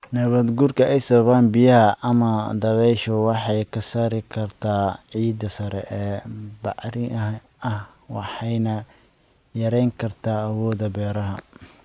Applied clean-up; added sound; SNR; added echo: none; none; none; none.